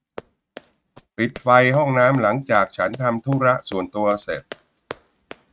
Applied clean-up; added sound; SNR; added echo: neural mask model RNNoise.